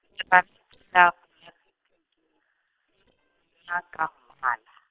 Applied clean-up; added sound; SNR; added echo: neural separator model SepFormer WHAM!.